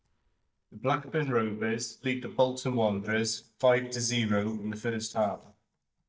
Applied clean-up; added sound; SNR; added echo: neural mask model DeepFilterNet 3.